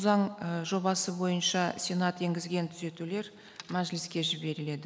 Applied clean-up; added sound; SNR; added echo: none; none; none; none.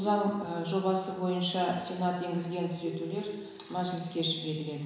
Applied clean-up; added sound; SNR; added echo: none; Ringtone; 14 dB; reverberation time 1.0 s.